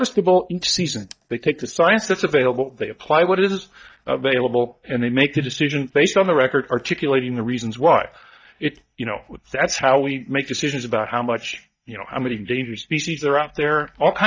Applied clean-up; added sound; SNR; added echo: neural mask model DeepFilterNet 3.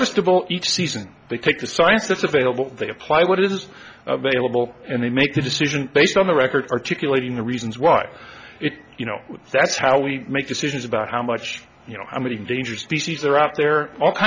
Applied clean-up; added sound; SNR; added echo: none; none; none; none.